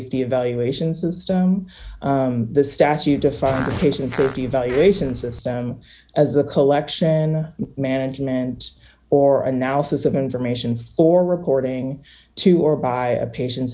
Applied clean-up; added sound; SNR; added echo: none; Fart; 12 dB; none.